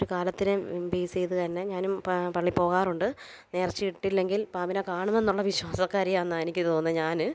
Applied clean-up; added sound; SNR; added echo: none; none; none; none.